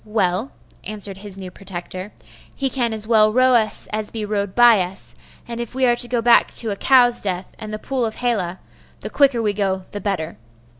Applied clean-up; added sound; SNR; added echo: none; none; none; none.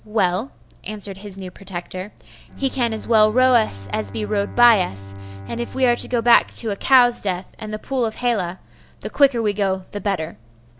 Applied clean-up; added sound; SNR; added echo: none; Bowed string instrument; 17 dB; none.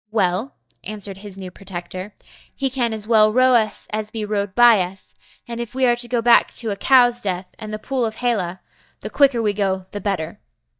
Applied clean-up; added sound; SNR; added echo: neural mask model DeepFilterNet 3.